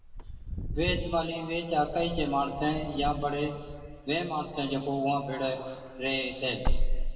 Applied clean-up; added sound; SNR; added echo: none; Wind / Car; 2 dB; reverberation time 1.8 s.